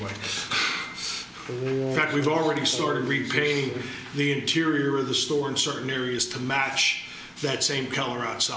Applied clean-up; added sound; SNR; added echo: none; none; none; none.